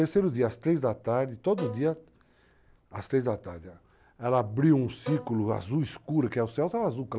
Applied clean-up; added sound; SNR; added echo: none; Bowed string instrument; 15 dB; none.